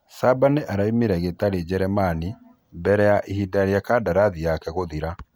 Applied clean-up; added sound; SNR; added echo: none; none; none; none.